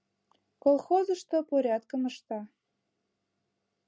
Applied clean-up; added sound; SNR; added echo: none; none; none; none.